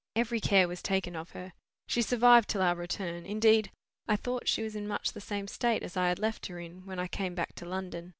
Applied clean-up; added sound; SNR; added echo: none; none; none; none.